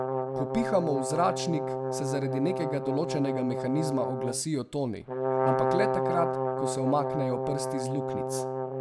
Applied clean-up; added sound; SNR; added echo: none; Brass instrument; 0 dB; none.